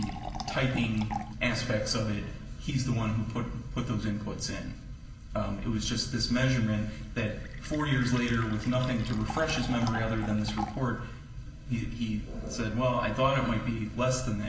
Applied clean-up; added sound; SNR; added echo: none; Fill (with liquid); 15 dB; reverberation time 0.2 s.